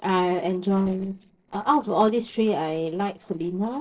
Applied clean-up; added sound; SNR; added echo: neural separator model SepFormer DNS4.